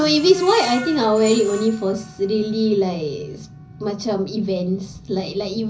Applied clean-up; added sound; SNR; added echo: none; Screech; 19 dB; reverberation time 0.5 s.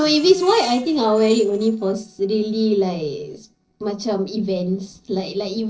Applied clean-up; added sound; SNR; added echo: neural separator model SepFormer DNS4.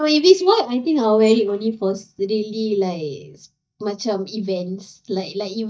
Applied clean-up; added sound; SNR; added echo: neural mask model DeepFilterNet 3.